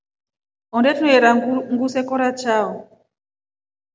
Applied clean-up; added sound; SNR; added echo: none; none; none; none.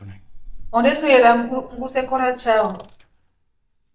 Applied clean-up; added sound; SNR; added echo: neural mask model DeepFilterNet 3.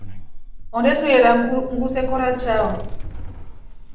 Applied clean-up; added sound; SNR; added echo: none; Sliding door; 7 dB; reverberation time 0.6 s.